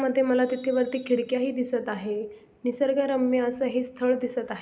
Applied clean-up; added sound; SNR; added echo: none; none; none; none.